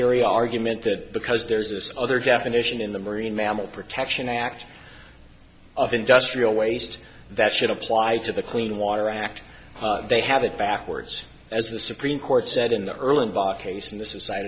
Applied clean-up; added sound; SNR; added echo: none; none; none; none.